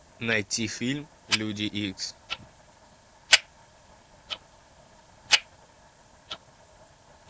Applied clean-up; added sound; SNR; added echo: none; Tick-tock; -3 dB; none.